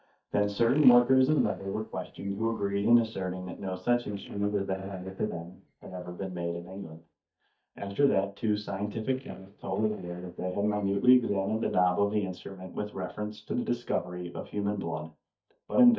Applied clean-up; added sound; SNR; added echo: neural mask model DeepFilterNet 3.